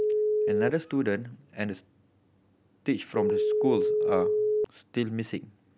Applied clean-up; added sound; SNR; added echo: none; Telephone; -3 dB; none.